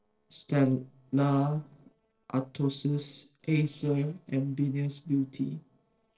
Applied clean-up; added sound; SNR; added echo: neural separator model SepFormer DNS4.